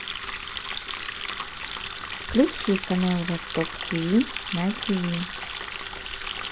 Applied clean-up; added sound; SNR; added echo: none; Water tap, faucet; 5 dB; none.